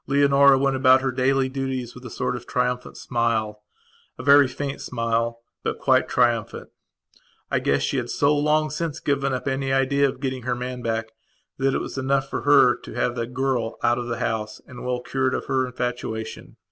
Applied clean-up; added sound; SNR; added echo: none; none; none; none.